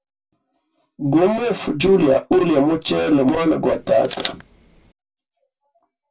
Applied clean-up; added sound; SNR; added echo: none; Camera; 16 dB; reverberation time 0.1 s.